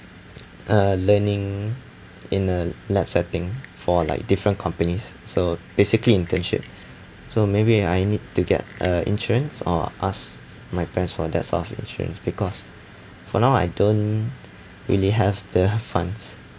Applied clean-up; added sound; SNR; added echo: none; none; none; none.